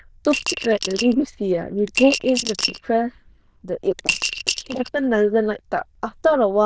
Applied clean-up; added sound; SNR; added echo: neural diffusion model UNIVERSE++.